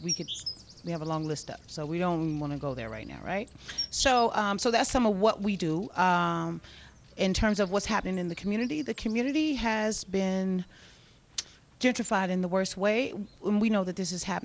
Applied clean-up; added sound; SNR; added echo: none; Insect; 18 dB; none.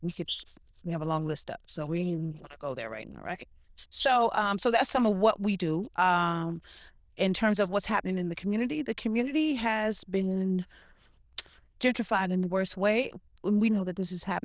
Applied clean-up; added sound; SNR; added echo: neural diffusion model UNIVERSE++.